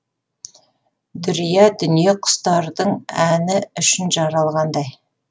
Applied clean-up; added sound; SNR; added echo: none; none; none; none.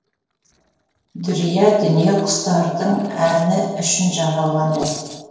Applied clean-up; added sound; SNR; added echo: neural separator model SepFormer DNS4.